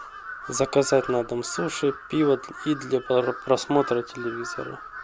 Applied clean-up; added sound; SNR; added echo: none; Crow; 12 dB; none.